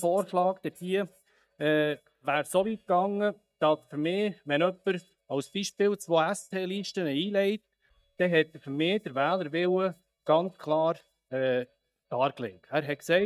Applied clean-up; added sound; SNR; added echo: neural mask model DeepFilterNet 3.